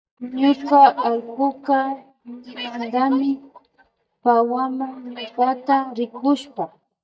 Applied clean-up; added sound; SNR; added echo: neural mask model DeepFilterNet 3.